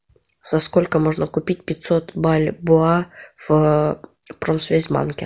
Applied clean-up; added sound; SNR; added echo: none; none; none; none.